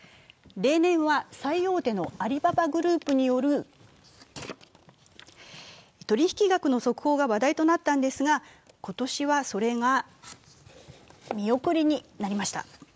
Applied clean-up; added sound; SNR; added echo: none; none; none; none.